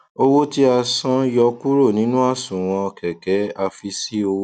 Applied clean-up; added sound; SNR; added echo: none; none; none; none.